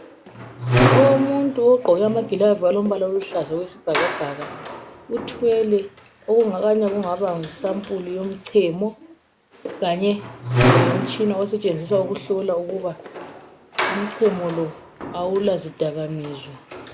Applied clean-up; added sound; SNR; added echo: none; Squeak; 4 dB; none.